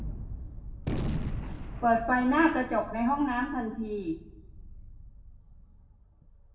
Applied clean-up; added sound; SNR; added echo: none; Gunshot, gunfire; 7 dB; reverberation time 0.6 s.